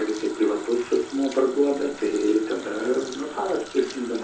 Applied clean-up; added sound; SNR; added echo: none; Water tap, faucet; 16 dB; reverberation time 0.6 s.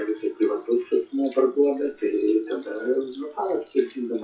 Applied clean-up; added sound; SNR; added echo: classical method WPE with log-MMSE.